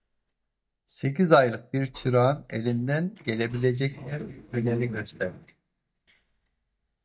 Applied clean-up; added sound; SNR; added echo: neural mask model DeepFilterNet 3.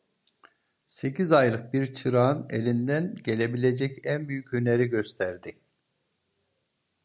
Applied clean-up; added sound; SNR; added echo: none; none; none; none.